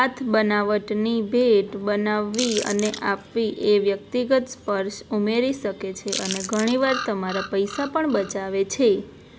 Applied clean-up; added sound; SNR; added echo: none; Chewing, mastication / Crushing + Bird vocalization, bird call, bird song; 10 dB; none.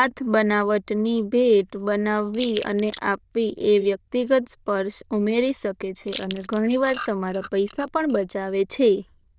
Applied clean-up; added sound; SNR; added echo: neural diffusion model UNIVERSE++.